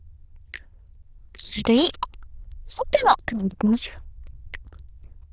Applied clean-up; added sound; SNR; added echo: neural diffusion model UNIVERSE++.